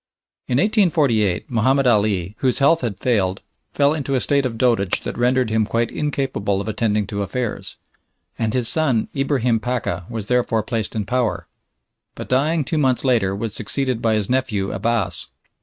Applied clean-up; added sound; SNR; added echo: neural mask model RNNoise.